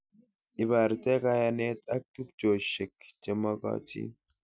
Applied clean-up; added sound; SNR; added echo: none; none; none; none.